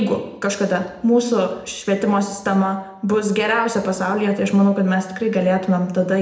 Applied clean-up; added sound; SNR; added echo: none; none; none; reverberation time 0.8 s.